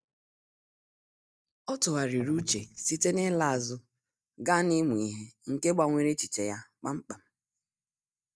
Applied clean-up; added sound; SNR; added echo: neural mask model DeepFilterNet 3.